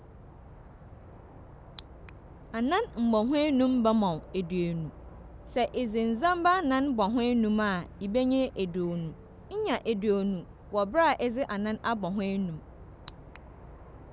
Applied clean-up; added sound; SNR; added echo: none; Insect / Frog; 18 dB; none.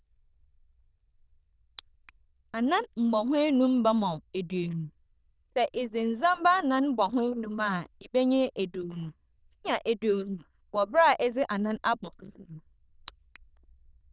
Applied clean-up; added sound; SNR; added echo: neural diffusion model UNIVERSE++.